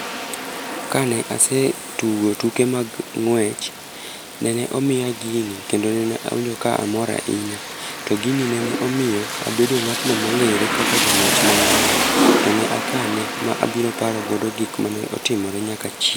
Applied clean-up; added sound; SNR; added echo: none; Rain; 2 dB; none.